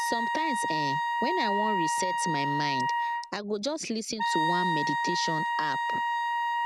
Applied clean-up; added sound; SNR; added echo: none; Wind instrument, woodwind instrument; -5 dB; none.